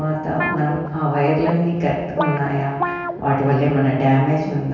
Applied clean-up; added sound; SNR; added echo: none; Guitar; 9 dB; reverberation time 1.2 s.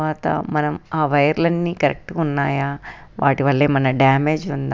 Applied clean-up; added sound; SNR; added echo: none; none; none; none.